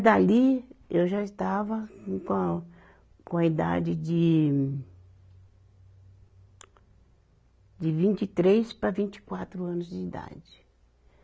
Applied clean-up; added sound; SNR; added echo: none; none; none; none.